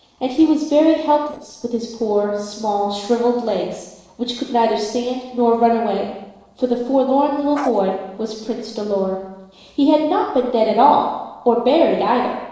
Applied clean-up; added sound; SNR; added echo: neural separator model SepFormer DNS4.